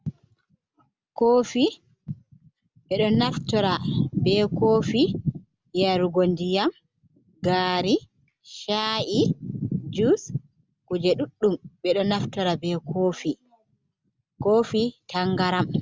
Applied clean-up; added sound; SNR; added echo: none; none; none; none.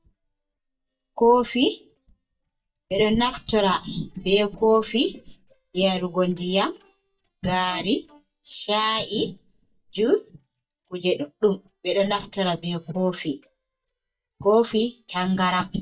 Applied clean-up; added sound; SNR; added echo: neural mask model DeepFilterNet 3.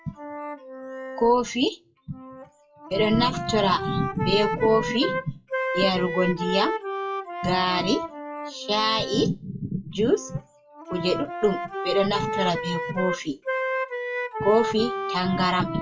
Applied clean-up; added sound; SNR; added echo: classical method WPE with log-MMSE.